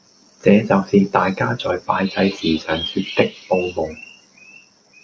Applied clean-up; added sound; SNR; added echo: none; none; none; none.